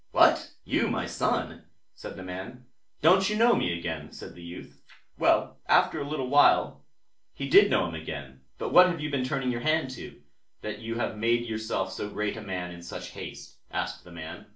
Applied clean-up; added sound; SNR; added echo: none; none; none; reverberation time 0.3 s.